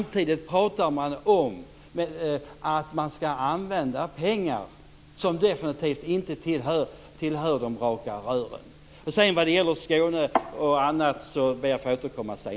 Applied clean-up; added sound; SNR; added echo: none; none; none; none.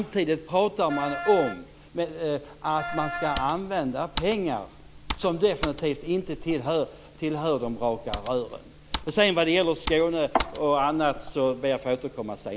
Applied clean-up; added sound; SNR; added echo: none; Wind instrument, woodwind instrument + Computer keyboard; 10 dB; none.